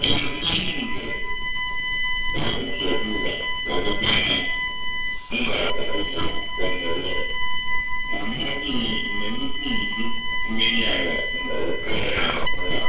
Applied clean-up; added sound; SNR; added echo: neural separator model SepFormer WHAMR!.